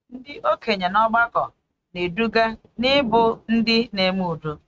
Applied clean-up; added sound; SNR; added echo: neural mask model RNNoise.